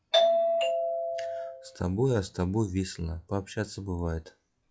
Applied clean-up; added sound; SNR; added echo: classical method log-MMSE.